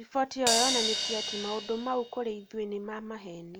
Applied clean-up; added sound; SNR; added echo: none; Crash cymbal; 1 dB; none.